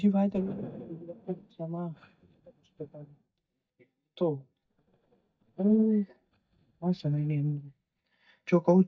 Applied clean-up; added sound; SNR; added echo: neural mask model DeepFilterNet 3.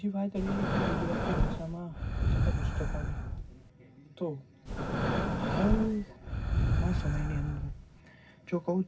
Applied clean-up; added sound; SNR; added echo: none; Breathing; -3 dB; reverberation time 0.4 s.